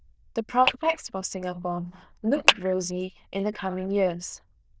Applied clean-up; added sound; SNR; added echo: neural diffusion model UNIVERSE++.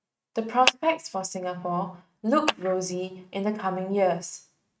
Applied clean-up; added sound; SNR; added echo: neural mask model RNNoise.